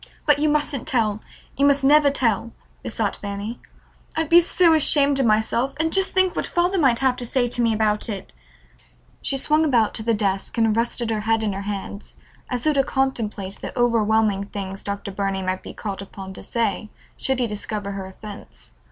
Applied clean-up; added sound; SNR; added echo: none; none; none; none.